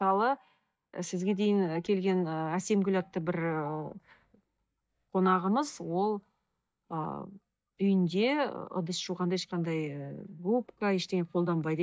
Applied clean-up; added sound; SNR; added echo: neural mask model DeepFilterNet 3.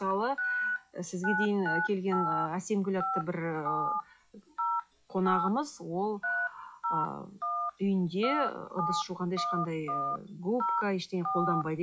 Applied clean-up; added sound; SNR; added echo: classical method log-MMSE.